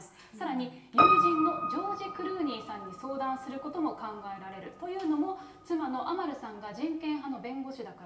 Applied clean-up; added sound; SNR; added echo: none; Piano; -1 dB; reverberation time 0.8 s.